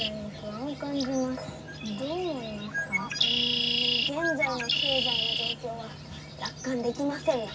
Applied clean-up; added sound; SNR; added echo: none; Bird; -1 dB; reverberation time 0.4 s.